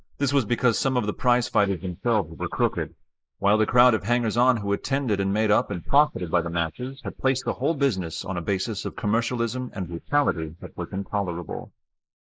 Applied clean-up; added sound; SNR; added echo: neural mask model Resemble Enhance denoiser.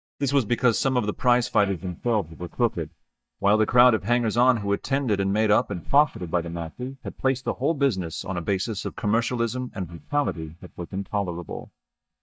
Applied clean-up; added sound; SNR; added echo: neural mask model DeepFilterNet 3.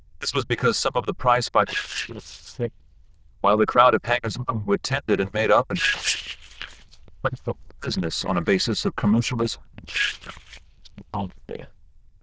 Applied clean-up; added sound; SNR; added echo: neural diffusion model UNIVERSE++.